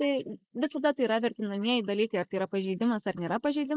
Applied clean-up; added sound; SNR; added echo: neural mask model Resemble Enhance denoiser.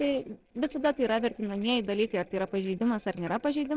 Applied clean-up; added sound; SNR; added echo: neural separator model SepFormer DNS4.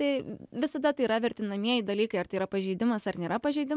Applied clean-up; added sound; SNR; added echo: none; none; none; none.